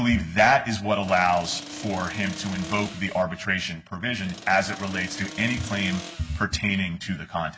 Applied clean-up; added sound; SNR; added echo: none; Accelerating, revving, vroom; 13 dB; none.